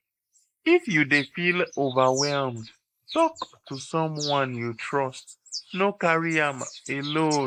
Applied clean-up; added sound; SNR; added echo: neural mask model Resemble Enhance denoiser.